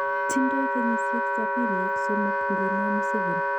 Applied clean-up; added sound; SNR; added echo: none; Wind instrument, woodwind instrument; -5 dB; none.